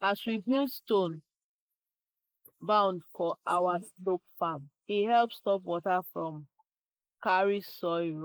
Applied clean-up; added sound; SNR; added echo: neural mask model Resemble Enhance denoiser.